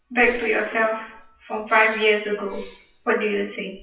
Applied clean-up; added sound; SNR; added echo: classical method WPE with log-MMSE.